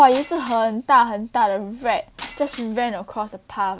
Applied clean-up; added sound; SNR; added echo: none; Shatter; 19 dB; none.